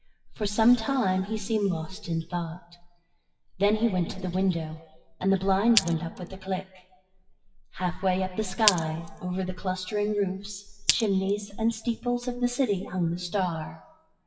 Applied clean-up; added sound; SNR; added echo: classical method WPE with log-MMSE.